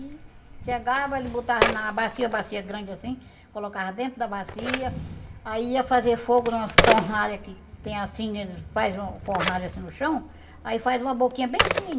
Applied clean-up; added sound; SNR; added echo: none; Telephone; 3 dB; reverberation time 0.7 s.